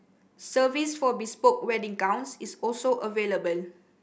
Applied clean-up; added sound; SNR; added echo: none; none; none; none.